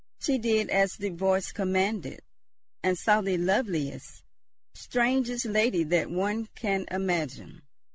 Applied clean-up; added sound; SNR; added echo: none; none; none; none.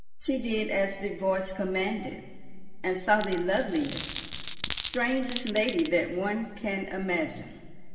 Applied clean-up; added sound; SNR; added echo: none; Glass; 1 dB; reverberation time 2.3 s.